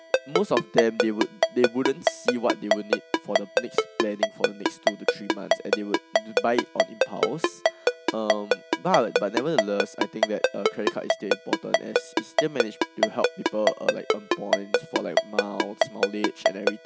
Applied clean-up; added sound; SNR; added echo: none; Ringtone; -4 dB; none.